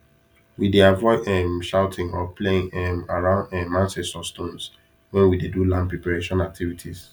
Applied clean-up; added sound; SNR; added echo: none; none; none; none.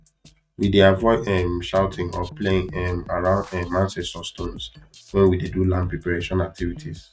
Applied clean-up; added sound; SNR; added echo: neural mask model RNNoise.